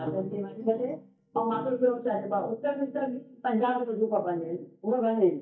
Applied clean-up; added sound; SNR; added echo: neural mask model DeepFilterNet 3.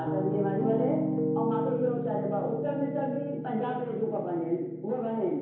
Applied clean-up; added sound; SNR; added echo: none; Piano; 2 dB; reverberation time 1.0 s.